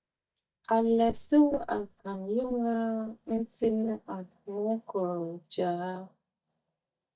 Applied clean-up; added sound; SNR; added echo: neural mask model DeepFilterNet 3.